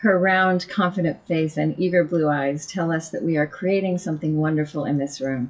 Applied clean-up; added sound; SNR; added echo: classical method WPE with log-MMSE.